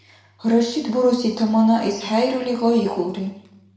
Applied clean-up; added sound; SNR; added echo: none; none; none; reverberation time 0.8 s.